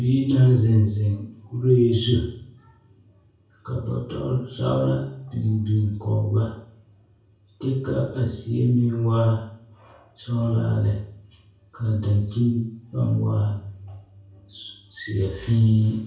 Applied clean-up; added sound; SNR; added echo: none; none; none; reverberation time 0.6 s.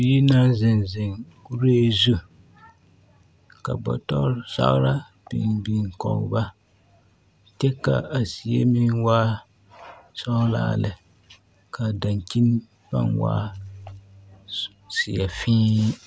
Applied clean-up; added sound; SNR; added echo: none; none; none; none.